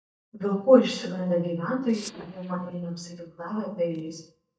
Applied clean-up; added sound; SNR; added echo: neural mask model DeepFilterNet 3.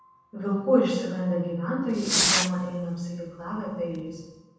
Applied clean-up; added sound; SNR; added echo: none; Fireworks; 2 dB; reverberation time 1.1 s.